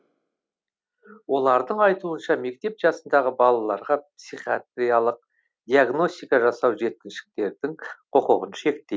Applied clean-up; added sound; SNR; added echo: none; none; none; none.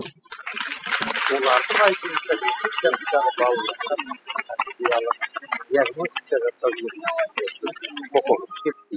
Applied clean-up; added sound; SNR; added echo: classical method spectral subtraction.